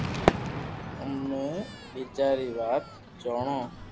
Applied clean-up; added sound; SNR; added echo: none; Crowd / Fireworks; 2 dB; none.